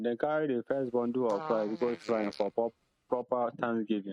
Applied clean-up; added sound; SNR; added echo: neural mask model RNNoise.